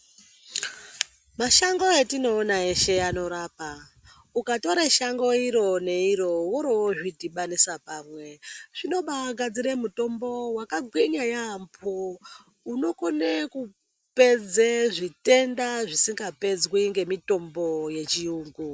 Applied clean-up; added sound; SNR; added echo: none; none; none; none.